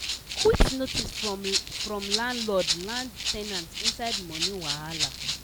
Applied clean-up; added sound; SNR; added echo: none; Rattle (instrument); 2 dB; none.